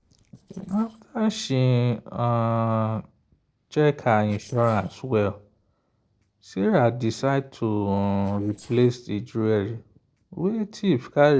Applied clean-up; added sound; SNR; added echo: neural separator model SepFormer DNS4.